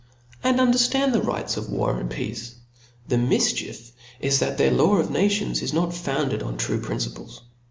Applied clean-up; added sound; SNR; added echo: none; none; none; none.